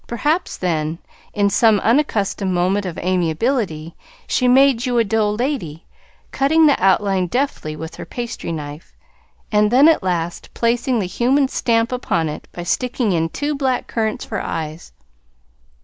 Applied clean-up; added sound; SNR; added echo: none; none; none; none.